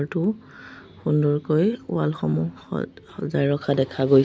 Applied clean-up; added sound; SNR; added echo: none; none; none; none.